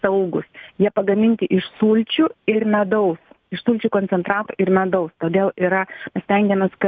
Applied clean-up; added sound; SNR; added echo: none; none; none; none.